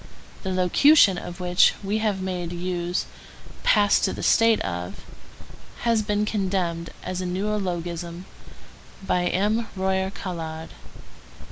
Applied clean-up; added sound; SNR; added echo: none; none; none; none.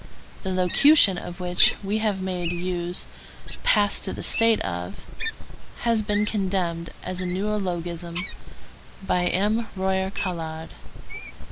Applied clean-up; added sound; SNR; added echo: none; Wild animals; 13 dB; none.